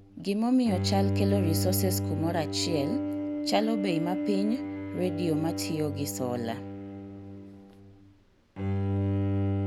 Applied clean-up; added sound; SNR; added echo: none; Bowed string instrument; 0 dB; none.